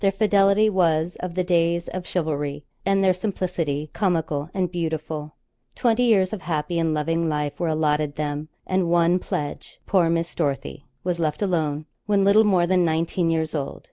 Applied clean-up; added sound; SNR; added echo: none; none; none; none.